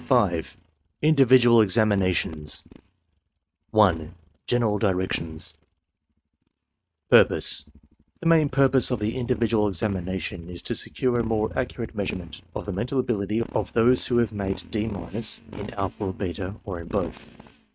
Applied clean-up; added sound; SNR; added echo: neural mask model RNNoise.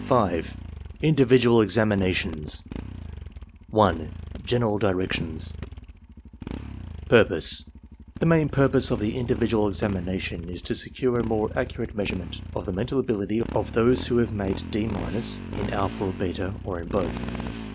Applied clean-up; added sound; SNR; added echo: none; Motorcycle; 10 dB; none.